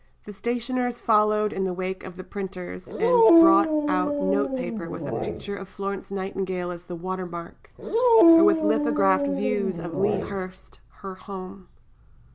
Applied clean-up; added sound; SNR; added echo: none; Dog; -5 dB; none.